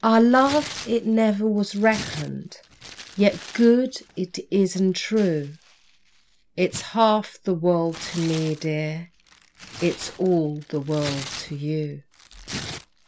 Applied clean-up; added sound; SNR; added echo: none; Tearing; 16 dB; none.